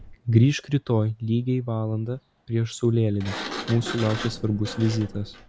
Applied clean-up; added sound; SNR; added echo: none; Sliding door; 14 dB; none.